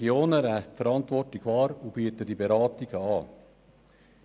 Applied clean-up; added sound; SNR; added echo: none; none; none; none.